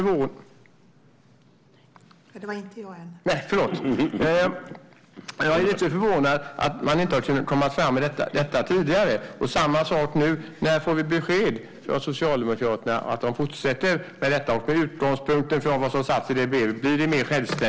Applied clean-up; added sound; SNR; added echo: none; none; none; none.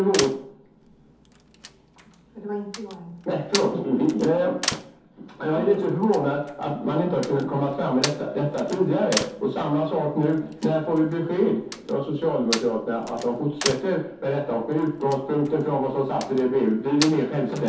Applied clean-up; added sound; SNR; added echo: none; Slam; 12 dB; reverberation time 0.5 s.